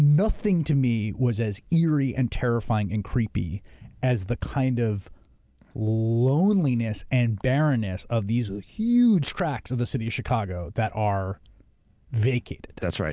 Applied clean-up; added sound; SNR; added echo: none; none; none; none.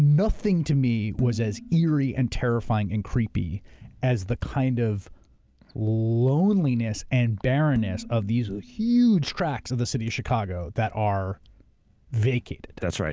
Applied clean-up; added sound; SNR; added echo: none; Dishes, pots, and pans; 19 dB; none.